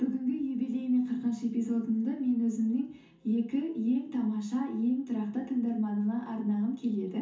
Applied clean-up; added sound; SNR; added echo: none; none; none; reverberation time 0.6 s.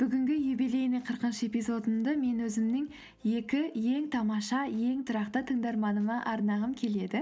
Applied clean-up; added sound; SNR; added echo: none; none; none; none.